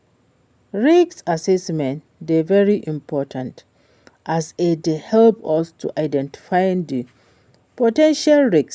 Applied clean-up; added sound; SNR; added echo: none; none; none; none.